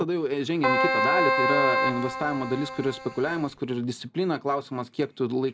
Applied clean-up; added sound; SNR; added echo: none; Keyboard (musical); -2 dB; none.